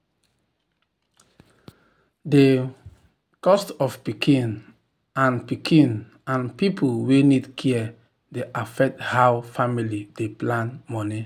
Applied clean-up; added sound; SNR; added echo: none; none; none; none.